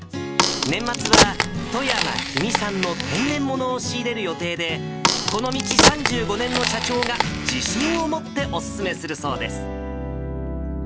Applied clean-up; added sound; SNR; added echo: none; Crack; -2 dB; none.